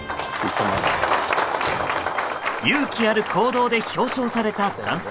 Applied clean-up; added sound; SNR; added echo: none; none; none; none.